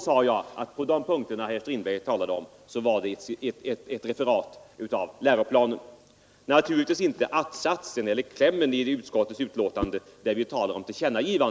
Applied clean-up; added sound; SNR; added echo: none; Whoosh, swoosh, swish; 14 dB; none.